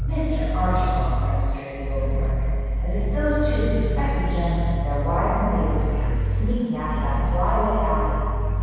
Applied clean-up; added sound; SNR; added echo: none; Growling; -4 dB; reverberation time 2.2 s.